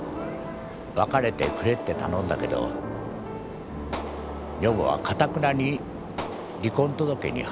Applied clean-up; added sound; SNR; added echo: none; Gunshot, gunfire; 8 dB; none.